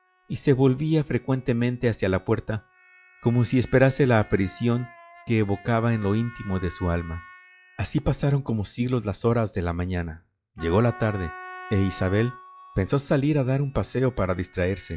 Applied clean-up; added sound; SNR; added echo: classical method log-MMSE.